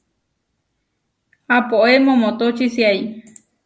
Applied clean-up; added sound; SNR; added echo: none; none; none; none.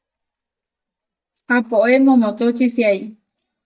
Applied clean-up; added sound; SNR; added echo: neural mask model DeepFilterNet 3.